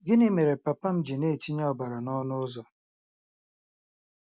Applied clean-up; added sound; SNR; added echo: none; none; none; none.